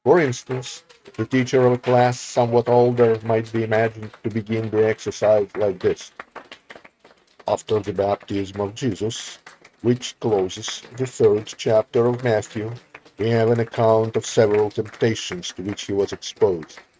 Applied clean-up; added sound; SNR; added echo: neural mask model RNNoise.